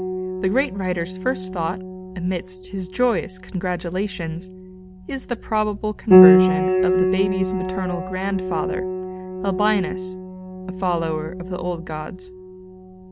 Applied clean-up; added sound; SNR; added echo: none; Piano; -3 dB; none.